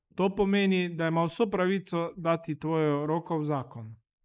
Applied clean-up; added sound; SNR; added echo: neural mask model Resemble Enhance denoiser.